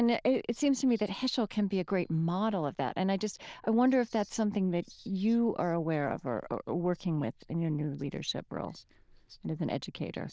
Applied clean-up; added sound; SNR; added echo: neural diffusion model UNIVERSE++.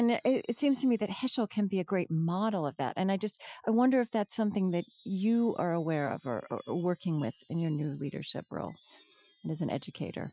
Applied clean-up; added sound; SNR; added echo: classical method Wiener filter.